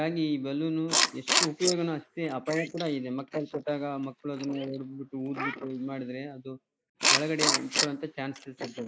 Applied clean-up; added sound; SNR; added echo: neural mask model Resemble Enhance denoiser.